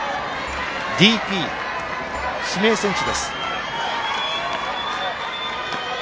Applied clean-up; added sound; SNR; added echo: none; Marimba, xylophone / Wood; 18 dB; none.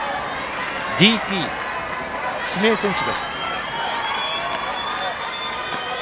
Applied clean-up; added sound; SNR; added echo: none; none; none; none.